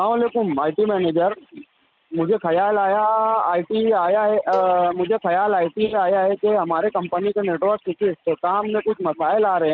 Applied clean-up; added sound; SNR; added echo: none; Cowbell; 17 dB; none.